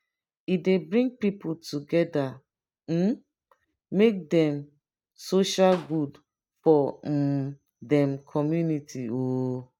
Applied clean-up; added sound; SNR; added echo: neural mask model RNNoise.